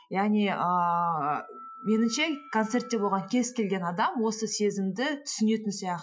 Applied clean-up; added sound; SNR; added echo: classical method Wiener filter.